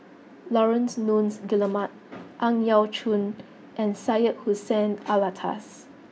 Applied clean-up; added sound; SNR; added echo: none; none; none; none.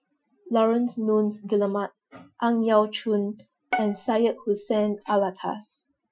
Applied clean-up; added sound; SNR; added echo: classical method Wiener filter.